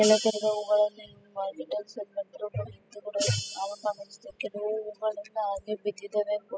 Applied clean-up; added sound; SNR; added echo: classical method spectral subtraction.